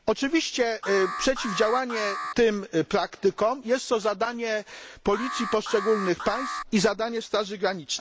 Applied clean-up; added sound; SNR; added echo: none; Alarm; 7 dB; none.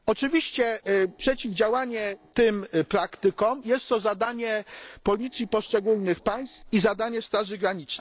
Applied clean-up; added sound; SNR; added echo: neural separator model SepFormer DNS4.